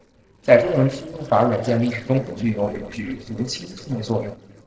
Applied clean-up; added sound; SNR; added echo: neural separator model SepFormer DNS4.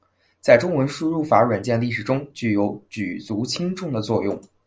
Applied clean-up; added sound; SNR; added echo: none; none; none; none.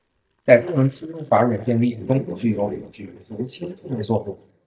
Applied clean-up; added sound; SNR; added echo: neural mask model DeepFilterNet 3.